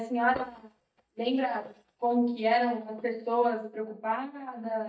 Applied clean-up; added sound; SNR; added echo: neural mask model DeepFilterNet 3.